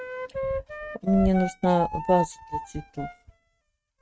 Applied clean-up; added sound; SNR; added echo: neural mask model RNNoise.